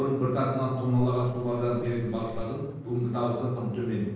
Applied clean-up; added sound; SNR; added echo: neural separator model SepFormer DNS4.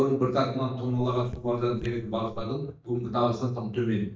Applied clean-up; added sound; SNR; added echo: neural mask model DeepFilterNet 3.